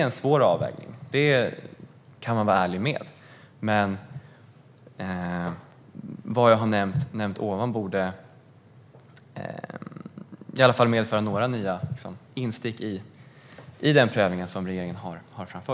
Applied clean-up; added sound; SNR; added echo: none; none; none; none.